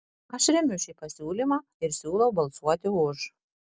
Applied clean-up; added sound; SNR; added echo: none; none; none; none.